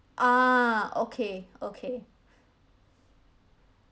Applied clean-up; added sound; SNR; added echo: none; none; none; none.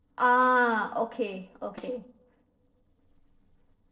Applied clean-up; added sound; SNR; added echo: neural separator model SepFormer DNS4.